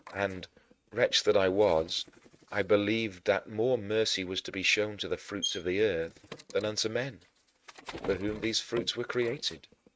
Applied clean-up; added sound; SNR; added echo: neural mask model RNNoise.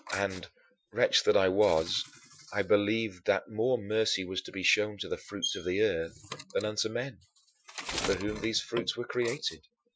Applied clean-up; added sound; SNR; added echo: classical method Wiener filter.